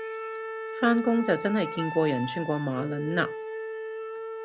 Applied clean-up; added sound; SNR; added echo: none; Wind instrument, woodwind instrument; 7 dB; none.